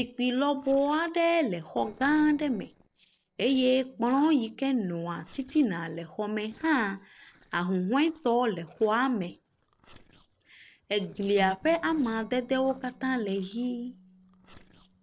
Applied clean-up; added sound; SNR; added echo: neural separator model SepFormer DNS4.